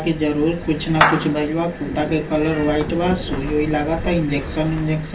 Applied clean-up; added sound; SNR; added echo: none; Meow / Clapping; 7 dB; reverberation time 0.2 s.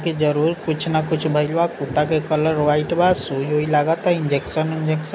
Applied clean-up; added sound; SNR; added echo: none; none; none; none.